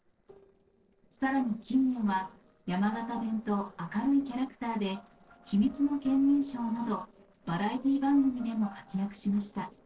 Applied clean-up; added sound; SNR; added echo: neural separator model SepFormer DNS4.